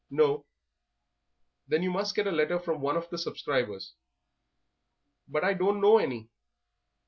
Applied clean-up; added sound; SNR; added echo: none; none; none; none.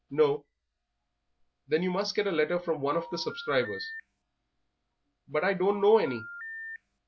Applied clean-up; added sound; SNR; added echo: none; Telephone; 13 dB; none.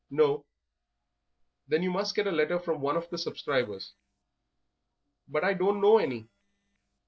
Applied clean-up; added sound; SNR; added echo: neural separator model SepFormer DNS4.